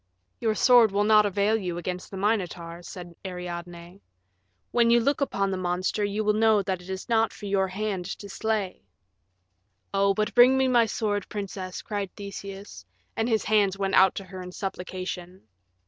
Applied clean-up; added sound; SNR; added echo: none; none; none; none.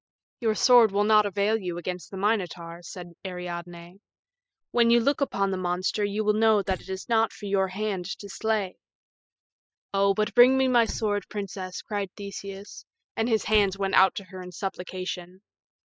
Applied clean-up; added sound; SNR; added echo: classical method spectral subtraction.